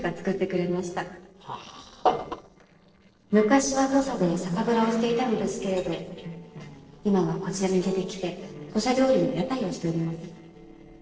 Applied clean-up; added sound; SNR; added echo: neural separator model SepFormer DNS4.